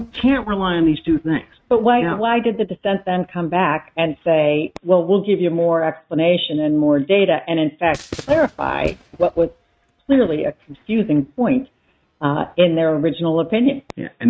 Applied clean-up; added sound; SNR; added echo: neural mask model RNNoise.